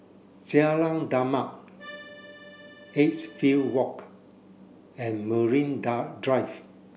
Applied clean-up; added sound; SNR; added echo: none; Accordion; 18 dB; none.